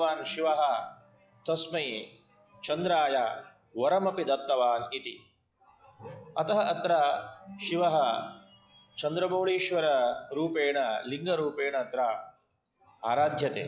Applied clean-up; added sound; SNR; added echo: classical method log-MMSE.